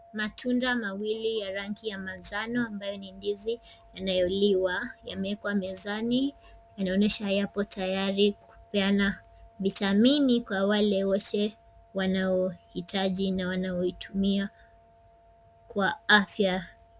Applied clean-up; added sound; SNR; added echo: none; none; none; none.